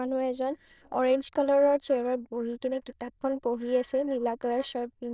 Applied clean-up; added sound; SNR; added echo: neural diffusion model UNIVERSE++.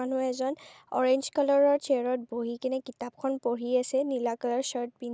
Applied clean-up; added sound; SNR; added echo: none; none; none; none.